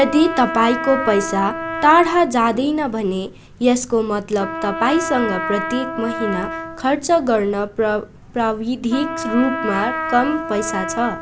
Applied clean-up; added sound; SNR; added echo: none; Trumpet; 8 dB; none.